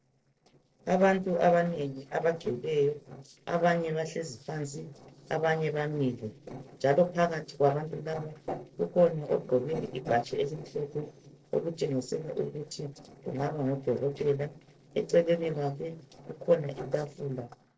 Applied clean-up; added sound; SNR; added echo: neural separator model SepFormer DNS4.